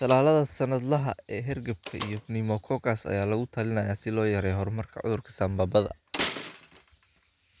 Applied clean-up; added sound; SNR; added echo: none; Slam; 14 dB; none.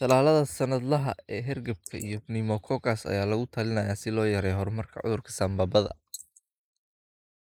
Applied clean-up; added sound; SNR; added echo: neural mask model Resemble Enhance denoiser.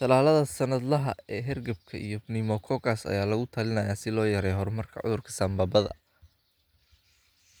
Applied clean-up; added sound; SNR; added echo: none; none; none; none.